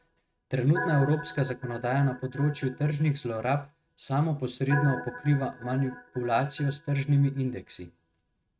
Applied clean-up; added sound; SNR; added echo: neural mask model RNNoise.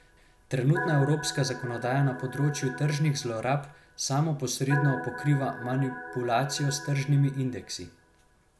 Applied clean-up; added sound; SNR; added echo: none; Organ; 11 dB; none.